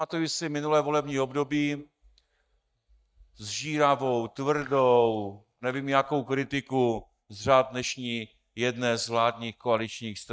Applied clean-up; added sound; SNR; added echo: neural mask model DeepFilterNet 3.